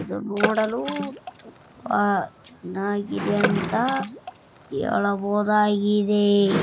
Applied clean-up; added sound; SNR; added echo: none; Water / Splash, splatter; 10 dB; none.